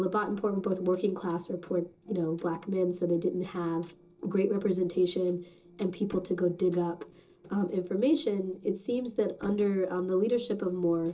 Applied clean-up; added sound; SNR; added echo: neural separator model SepFormer DNS4.